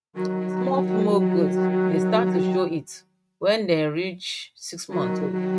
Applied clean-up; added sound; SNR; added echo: neural mask model RNNoise.